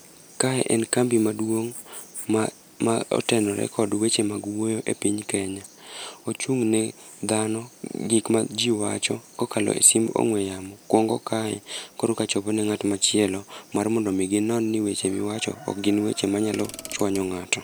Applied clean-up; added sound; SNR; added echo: none; Mechanisms / Car; 16 dB; none.